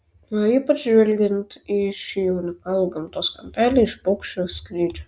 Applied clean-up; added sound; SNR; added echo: none; none; none; none.